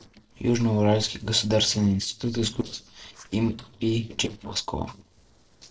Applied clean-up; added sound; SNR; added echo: neural separator model SepFormer DNS4.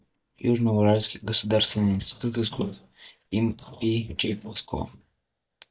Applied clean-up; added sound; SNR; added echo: neural mask model DeepFilterNet 3.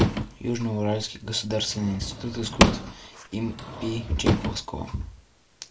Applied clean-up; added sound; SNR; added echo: none; Drawer open or close / Wood; -1 dB; reverberation time 0.2 s.